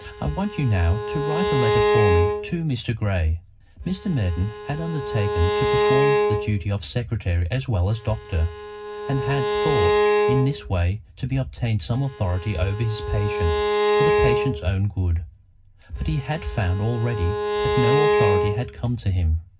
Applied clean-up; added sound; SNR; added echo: none; Bowed string instrument; 0 dB; reverberation time 0.4 s.